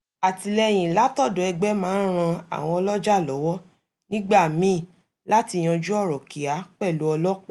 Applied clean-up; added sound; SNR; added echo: none; none; none; none.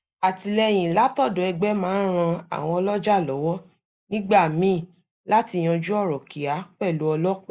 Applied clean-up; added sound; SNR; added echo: neural mask model Resemble Enhance denoiser.